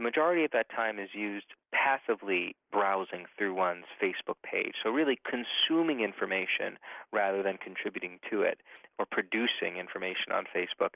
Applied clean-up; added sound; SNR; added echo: neural mask model Resemble Enhance denoiser.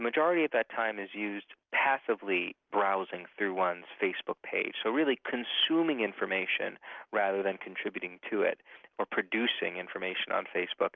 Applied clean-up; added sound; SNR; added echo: none; none; none; none.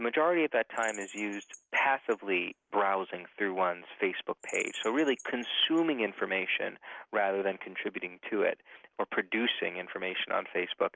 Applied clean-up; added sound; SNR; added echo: none; Bird vocalization, bird call, bird song; 20 dB; none.